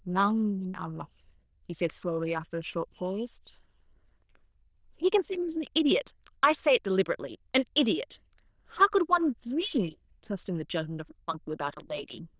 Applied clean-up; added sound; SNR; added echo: neural diffusion model UNIVERSE++.